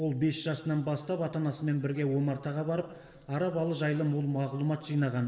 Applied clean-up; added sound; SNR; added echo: none; none; none; reverberation time 2.4 s.